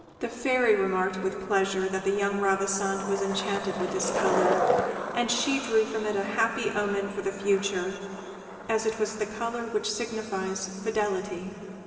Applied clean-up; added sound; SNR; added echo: none; Skateboard; 6 dB; reverberation time 2.7 s.